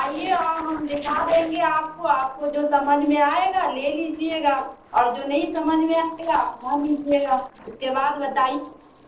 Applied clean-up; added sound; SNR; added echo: neural separator model SepFormer DNS4.